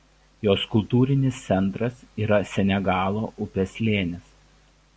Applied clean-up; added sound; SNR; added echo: none; none; none; none.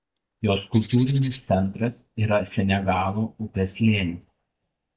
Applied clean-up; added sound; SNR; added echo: neural mask model DeepFilterNet 3.